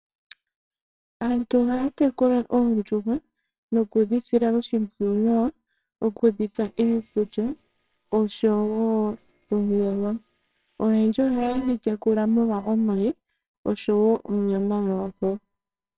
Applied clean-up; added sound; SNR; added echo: neural separator model SepFormer WHAMR!.